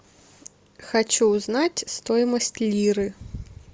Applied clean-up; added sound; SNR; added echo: none; none; none; none.